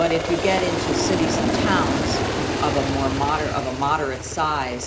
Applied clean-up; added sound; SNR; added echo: none; Aircraft; 0 dB; none.